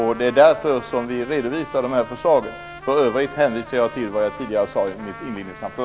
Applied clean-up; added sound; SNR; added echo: none; Trumpet; 17 dB; none.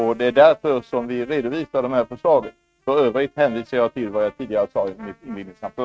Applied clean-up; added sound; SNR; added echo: neural mask model RNNoise.